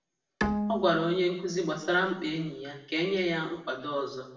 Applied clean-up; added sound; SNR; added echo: none; Bowed string instrument; 6 dB; reverberation time 0.7 s.